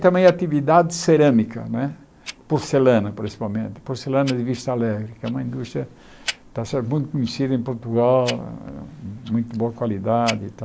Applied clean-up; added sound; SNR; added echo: none; Tick-tock; 19 dB; none.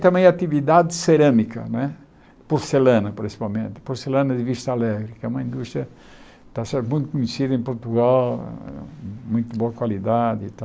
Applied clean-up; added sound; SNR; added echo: none; none; none; none.